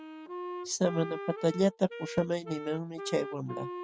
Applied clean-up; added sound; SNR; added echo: none; Wind instrument, woodwind instrument; 9 dB; none.